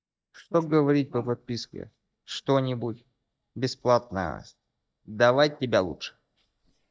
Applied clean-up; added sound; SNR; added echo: neural mask model DeepFilterNet 3.